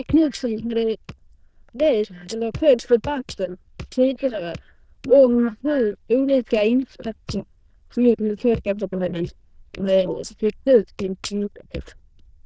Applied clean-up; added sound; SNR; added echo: neural diffusion model UNIVERSE++.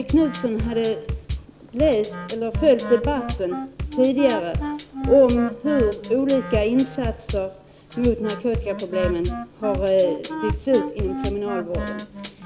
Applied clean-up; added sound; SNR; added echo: none; Wind instrument, woodwind instrument + Bass drum / Drum kit; 7 dB; none.